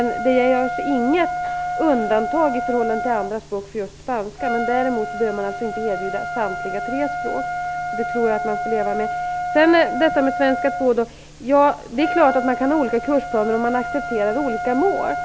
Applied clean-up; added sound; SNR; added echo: none; Trumpet; 5 dB; none.